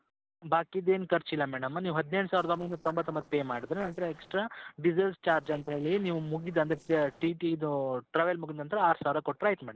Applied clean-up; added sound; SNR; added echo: neural separator model SepFormer DNS4.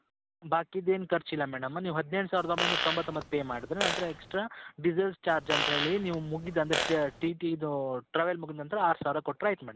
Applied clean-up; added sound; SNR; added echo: none; Fart; 3 dB; none.